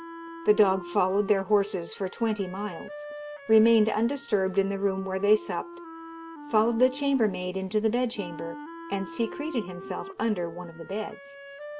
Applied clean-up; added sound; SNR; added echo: none; Wind instrument, woodwind instrument; 14 dB; none.